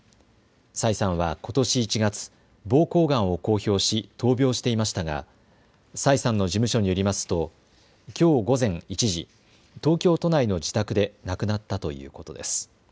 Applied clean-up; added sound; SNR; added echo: none; none; none; none.